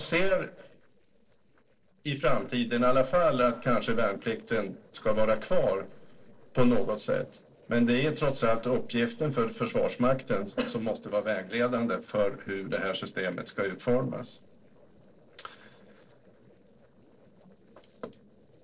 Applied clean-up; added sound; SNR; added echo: neural separator model SepFormer DNS4.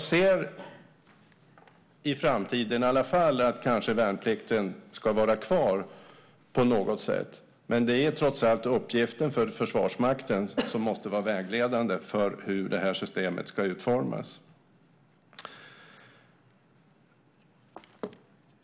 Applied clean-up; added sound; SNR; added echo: none; none; none; none.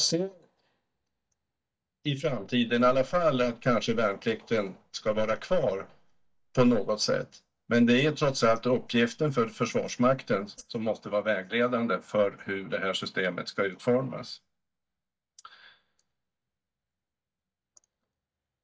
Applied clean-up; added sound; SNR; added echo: neural mask model DeepFilterNet 3.